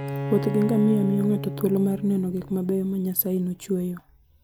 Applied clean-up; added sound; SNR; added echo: none; Bowed string instrument; 9 dB; none.